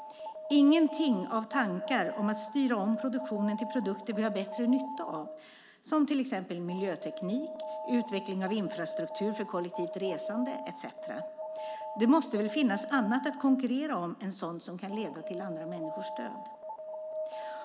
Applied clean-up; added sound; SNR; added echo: none; Alarm; 9 dB; none.